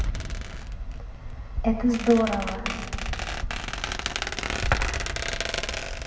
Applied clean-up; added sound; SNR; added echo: none; Squeak; 6 dB; reverberation time 2.4 s.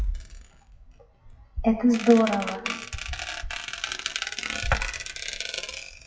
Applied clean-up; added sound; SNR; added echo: classical method WPE with log-MMSE.